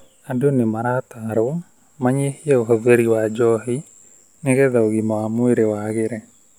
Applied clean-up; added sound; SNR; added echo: none; none; none; none.